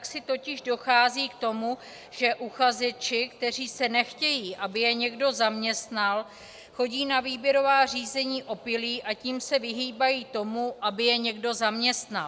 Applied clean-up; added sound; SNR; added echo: none; none; none; none.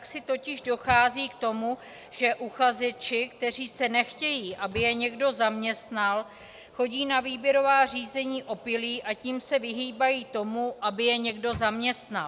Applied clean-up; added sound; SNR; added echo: none; Microwave oven; 17 dB; none.